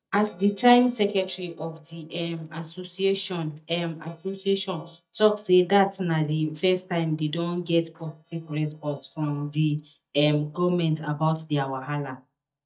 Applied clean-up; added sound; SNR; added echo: neural mask model DeepFilterNet 3.